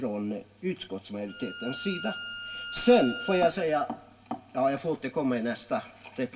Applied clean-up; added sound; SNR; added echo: none; Bowed string instrument; 10 dB; reverberation time 0.2 s.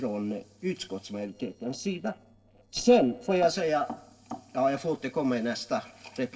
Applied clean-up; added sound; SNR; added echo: neural separator model SepFormer DNS4.